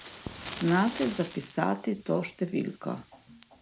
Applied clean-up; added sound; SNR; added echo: none; Fire; 14 dB; none.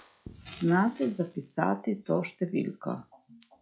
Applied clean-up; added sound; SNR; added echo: classical method log-MMSE.